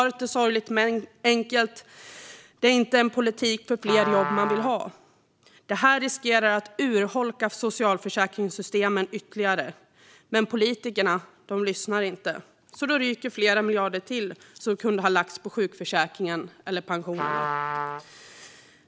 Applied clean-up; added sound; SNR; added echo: none; Trumpet; 8 dB; none.